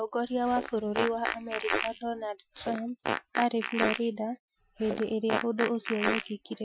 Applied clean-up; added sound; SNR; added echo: classical method Wiener filter.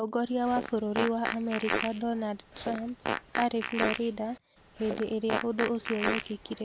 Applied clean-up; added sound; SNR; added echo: none; Fart; 4 dB; none.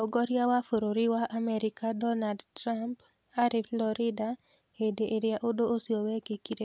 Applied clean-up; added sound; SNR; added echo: none; none; none; none.